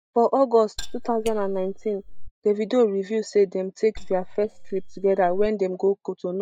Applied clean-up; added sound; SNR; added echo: neural mask model DeepFilterNet 3.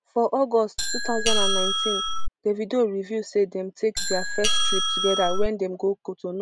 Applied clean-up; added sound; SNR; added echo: none; Doorbell; -3 dB; none.